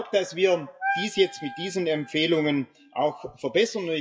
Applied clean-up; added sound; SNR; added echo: classical method WPE with log-MMSE.